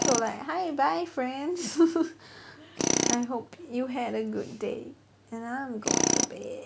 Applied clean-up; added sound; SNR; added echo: none; Tools; 2 dB; none.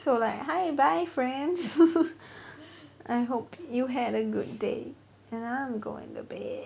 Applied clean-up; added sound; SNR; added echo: none; none; none; none.